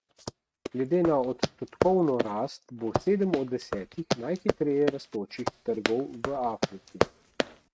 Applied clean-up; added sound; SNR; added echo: neural mask model RNNoise.